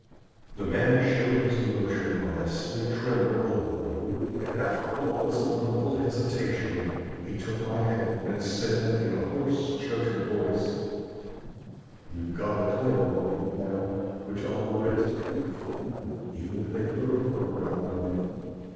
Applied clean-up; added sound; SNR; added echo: neural separator model SepFormer DNS4.